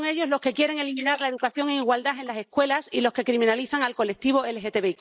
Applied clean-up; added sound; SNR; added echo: neural mask model Resemble Enhance denoiser.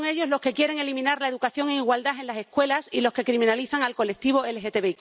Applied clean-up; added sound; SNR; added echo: none; none; none; none.